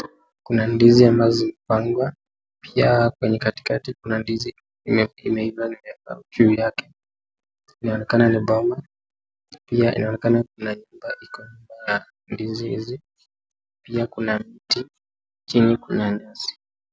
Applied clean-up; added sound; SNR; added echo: none; none; none; none.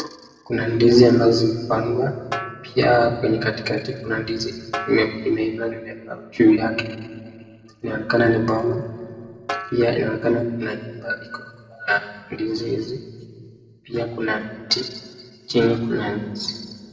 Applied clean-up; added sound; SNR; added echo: none; Snare drum; 14 dB; reverberation time 1.6 s.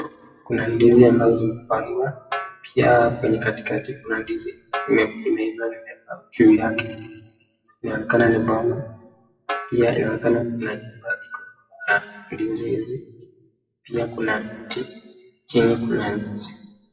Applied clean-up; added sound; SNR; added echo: classical method WPE with log-MMSE.